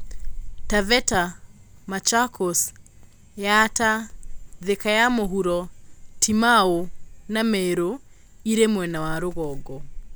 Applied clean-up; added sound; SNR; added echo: none; Wind; 10 dB; none.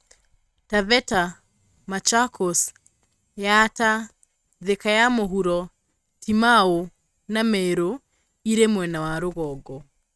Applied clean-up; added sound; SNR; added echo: neural mask model RNNoise.